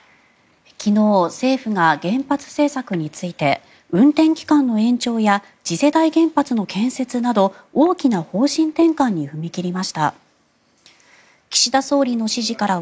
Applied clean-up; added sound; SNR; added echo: none; none; none; none.